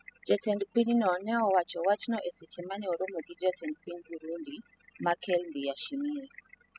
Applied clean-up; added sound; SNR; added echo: classical method spectral subtraction.